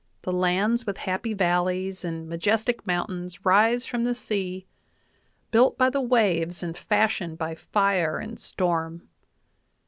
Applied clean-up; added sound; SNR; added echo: none; none; none; none.